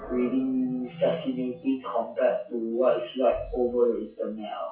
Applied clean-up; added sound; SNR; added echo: classical method WPE with log-MMSE.